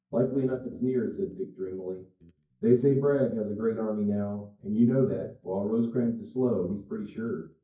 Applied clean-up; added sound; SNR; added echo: neural mask model DeepFilterNet 3.